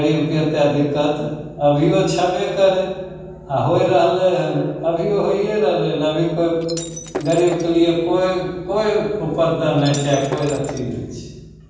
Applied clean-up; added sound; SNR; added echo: none; Shatter; 13 dB; reverberation time 1.2 s.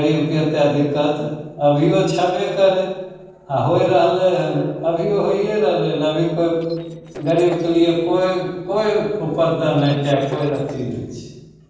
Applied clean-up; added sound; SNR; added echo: neural separator model SepFormer DNS4.